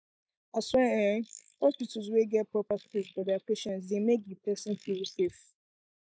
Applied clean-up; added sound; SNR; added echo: neural mask model Resemble Enhance denoiser.